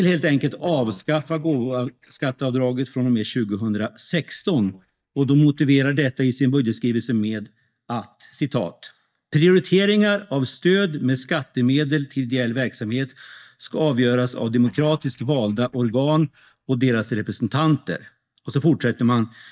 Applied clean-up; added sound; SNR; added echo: neural mask model DeepFilterNet 3.